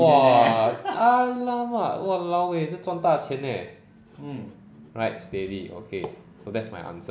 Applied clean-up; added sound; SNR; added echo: none; none; none; none.